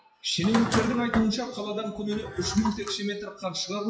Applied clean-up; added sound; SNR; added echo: classical method WPE with log-MMSE.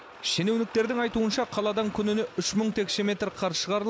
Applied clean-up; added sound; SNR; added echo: none; none; none; none.